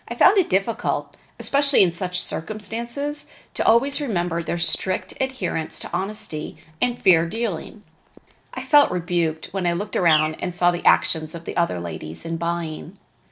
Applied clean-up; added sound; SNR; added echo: neural separator model SepFormer DNS4.